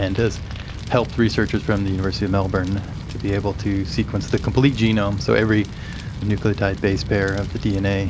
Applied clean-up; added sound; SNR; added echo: none; Fire; 8 dB; none.